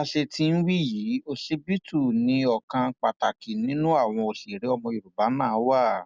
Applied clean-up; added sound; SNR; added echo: none; none; none; none.